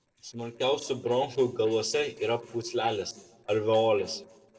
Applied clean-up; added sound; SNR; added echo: neural separator model SepFormer DNS4.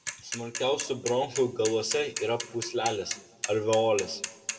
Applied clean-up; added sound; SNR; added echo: none; Mechanisms / Bicycle; 9 dB; reverberation time 1.6 s.